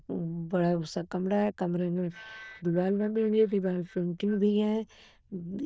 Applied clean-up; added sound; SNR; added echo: neural diffusion model UNIVERSE++.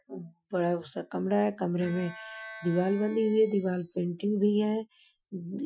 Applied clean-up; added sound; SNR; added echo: classical method Wiener filter.